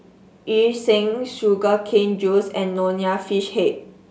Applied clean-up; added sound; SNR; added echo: none; none; none; none.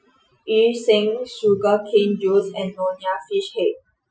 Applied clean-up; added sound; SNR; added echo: classical method Wiener filter.